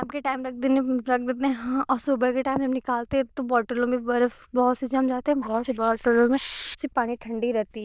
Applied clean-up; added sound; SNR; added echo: neural diffusion model UNIVERSE++.